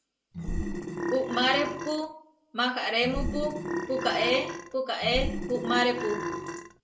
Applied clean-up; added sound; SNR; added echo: none; Burping, eructation; 3 dB; reverberation time 0.2 s.